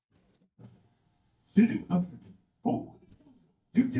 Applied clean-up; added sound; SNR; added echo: neural mask model DeepFilterNet 3.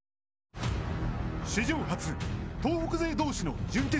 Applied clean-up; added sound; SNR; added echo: none; none; none; none.